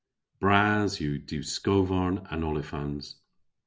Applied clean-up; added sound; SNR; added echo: none; none; none; none.